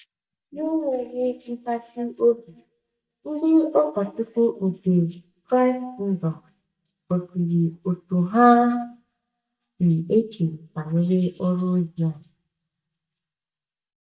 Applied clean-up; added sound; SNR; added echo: neural mask model DeepFilterNet 3.